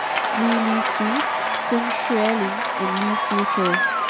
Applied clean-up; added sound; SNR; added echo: none; Applause / Cheering; -3 dB; none.